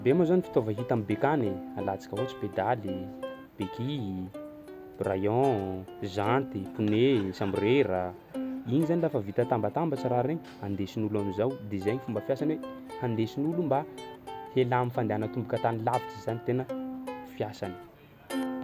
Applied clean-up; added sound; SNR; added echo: none; Plucked string instrument; 11 dB; none.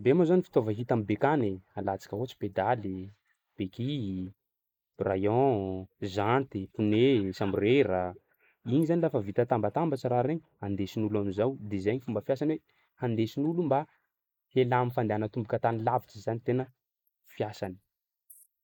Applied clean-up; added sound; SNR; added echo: neural mask model Resemble Enhance denoiser.